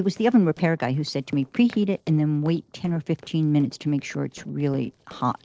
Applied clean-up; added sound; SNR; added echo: neural separator model SepFormer DNS4.